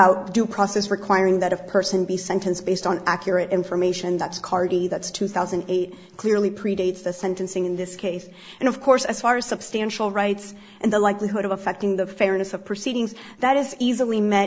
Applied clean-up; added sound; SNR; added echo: none; none; none; none.